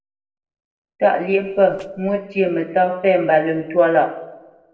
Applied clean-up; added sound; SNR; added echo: neural separator model SepFormer DNS4.